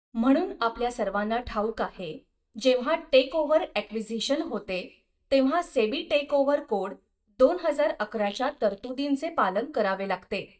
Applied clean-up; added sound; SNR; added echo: neural mask model DeepFilterNet 3.